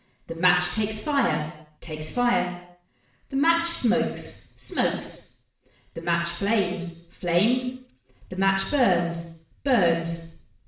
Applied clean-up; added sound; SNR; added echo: none; none; none; reverberation time 0.7 s.